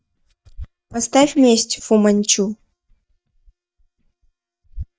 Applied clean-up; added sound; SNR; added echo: neural mask model DeepFilterNet 3.